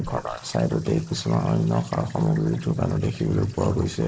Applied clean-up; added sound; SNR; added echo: neural mask model Resemble Enhance denoiser.